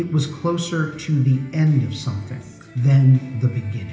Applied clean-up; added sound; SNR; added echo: none; none; none; reverberation time 1.0 s.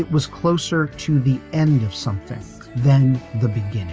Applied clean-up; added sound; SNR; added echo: none; none; none; none.